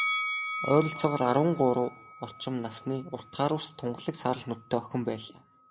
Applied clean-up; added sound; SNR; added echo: none; Bell; 9 dB; none.